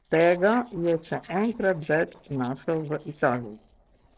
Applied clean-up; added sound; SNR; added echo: neural separator model SepFormer DNS4.